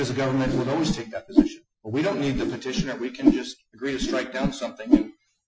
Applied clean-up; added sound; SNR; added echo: classical method Wiener filter.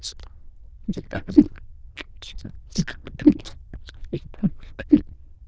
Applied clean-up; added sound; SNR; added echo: neural diffusion model UNIVERSE++.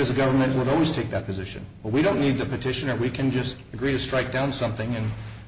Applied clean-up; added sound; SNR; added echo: none; none; none; none.